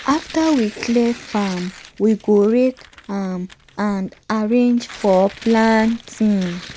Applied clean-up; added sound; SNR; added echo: none; Tearing; 19 dB; none.